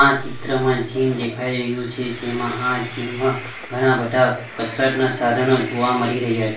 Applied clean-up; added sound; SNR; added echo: none; Train; 16 dB; reverberation time 0.3 s.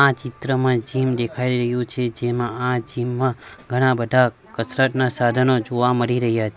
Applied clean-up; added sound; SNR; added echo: none; none; none; none.